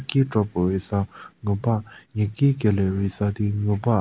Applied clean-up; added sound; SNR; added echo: none; none; none; none.